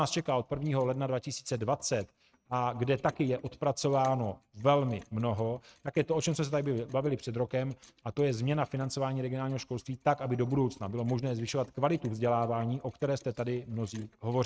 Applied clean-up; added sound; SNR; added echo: neural mask model RNNoise.